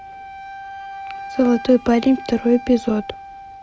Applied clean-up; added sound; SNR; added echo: none; Wind instrument, woodwind instrument; 14 dB; none.